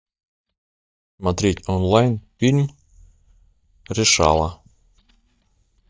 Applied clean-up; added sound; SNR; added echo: neural mask model DeepFilterNet 3.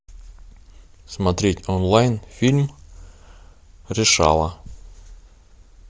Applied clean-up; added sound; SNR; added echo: none; none; none; none.